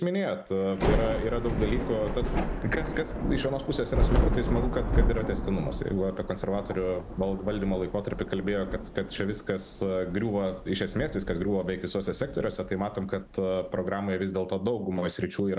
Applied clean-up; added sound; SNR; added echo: none; Thunder / Rain; 2 dB; none.